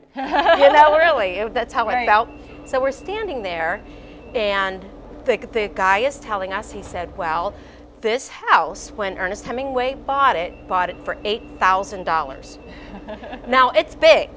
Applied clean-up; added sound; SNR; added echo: none; Alarm / Engine / Train; 19 dB; none.